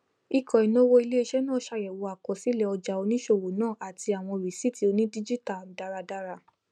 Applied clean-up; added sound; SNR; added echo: none; none; none; none.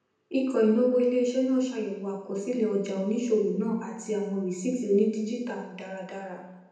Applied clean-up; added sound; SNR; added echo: none; none; none; reverberation time 0.9 s.